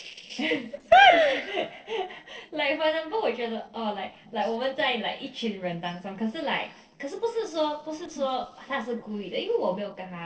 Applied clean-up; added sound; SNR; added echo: neural separator model SepFormer DNS4.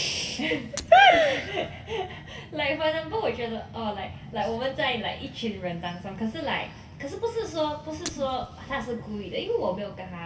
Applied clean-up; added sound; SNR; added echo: none; Shatter; 16 dB; reverberation time 1.6 s.